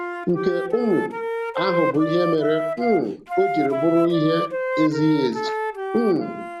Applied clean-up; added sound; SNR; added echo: none; Wind instrument, woodwind instrument; 4 dB; none.